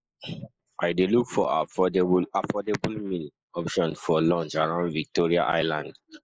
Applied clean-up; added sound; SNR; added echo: neural mask model Resemble Enhance denoiser.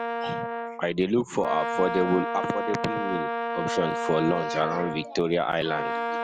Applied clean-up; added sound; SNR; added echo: none; Brass instrument; 3 dB; none.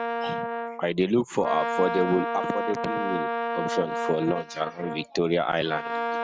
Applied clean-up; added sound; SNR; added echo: neural mask model RNNoise.